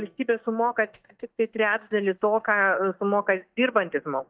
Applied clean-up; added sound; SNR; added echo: neural mask model DeepFilterNet 3.